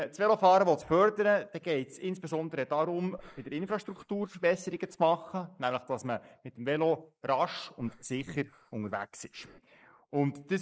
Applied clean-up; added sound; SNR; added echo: neural mask model Resemble Enhance denoiser.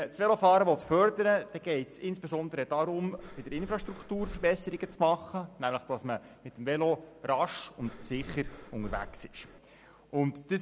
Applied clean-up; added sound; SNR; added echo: none; Breathing; 13 dB; none.